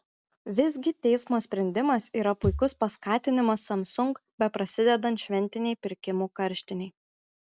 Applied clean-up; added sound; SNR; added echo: none; Thump, thud; 6 dB; none.